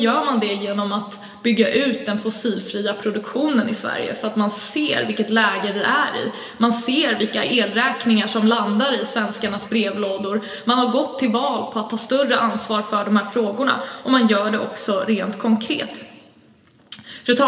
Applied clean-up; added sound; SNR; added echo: none; none; none; reverberation time 1.8 s.